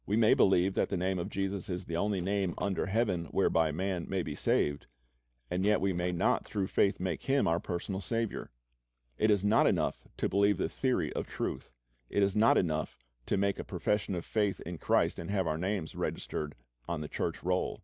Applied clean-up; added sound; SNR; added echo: neural separator model SepFormer DNS4.